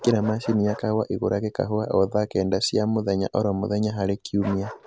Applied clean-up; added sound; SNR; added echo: none; Bark; 19 dB; none.